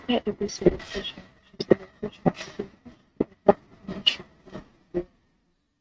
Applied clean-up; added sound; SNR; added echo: neural mask model RNNoise.